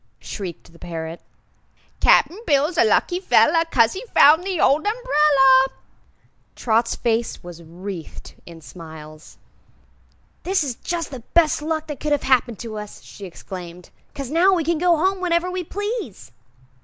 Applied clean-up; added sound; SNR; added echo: none; none; none; none.